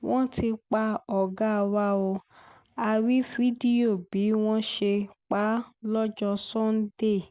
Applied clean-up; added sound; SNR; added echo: none; none; none; none.